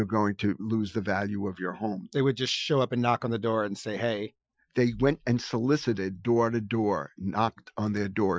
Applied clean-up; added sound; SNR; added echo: classical method Wiener filter.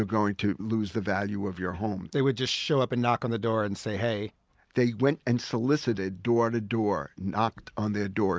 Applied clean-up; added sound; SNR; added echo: none; none; none; none.